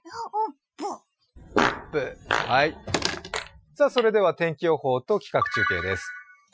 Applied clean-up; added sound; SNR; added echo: classical method Wiener filter.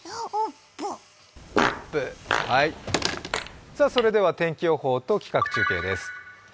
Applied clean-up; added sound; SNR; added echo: none; Fart; 4 dB; none.